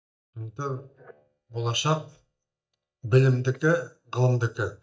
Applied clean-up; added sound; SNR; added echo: neural mask model DeepFilterNet 3.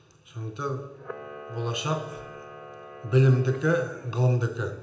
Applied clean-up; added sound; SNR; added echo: none; Camera; 18 dB; reverberation time 0.8 s.